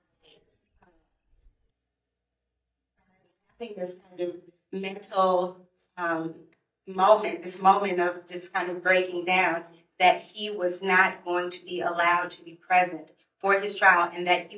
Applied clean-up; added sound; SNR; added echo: neural mask model DeepFilterNet 3.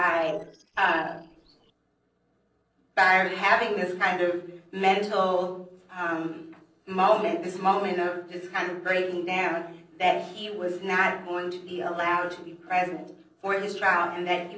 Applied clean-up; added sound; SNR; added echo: neural separator model SepFormer DNS4.